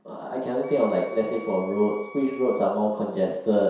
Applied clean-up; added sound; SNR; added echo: none; Wind instrument, woodwind instrument; 20 dB; reverberation time 0.7 s.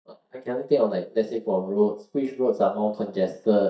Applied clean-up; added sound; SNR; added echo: neural mask model DeepFilterNet 3.